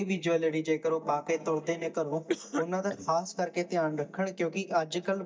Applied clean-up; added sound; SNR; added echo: neural mask model DeepFilterNet 3.